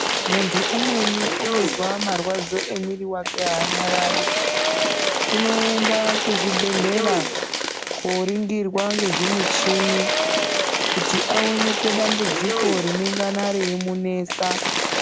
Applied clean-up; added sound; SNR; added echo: none; Applause / Crowd / Cheering; -2 dB; none.